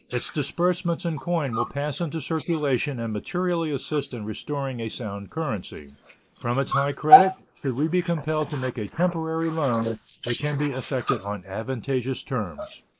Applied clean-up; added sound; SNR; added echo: neural mask model Resemble Enhance denoiser.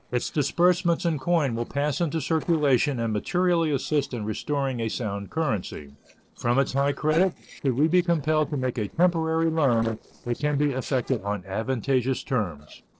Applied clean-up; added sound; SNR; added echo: neural separator model SepFormer DNS4.